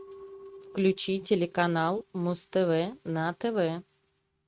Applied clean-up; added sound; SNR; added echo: neural mask model RNNoise.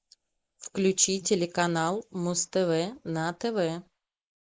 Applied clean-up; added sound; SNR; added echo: neural mask model Resemble Enhance denoiser.